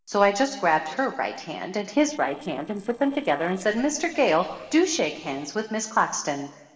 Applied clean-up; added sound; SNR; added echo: neural separator model SepFormer DNS4.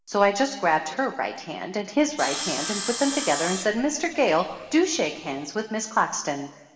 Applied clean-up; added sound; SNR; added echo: none; Sawing; 9 dB; reverberation time 1.1 s.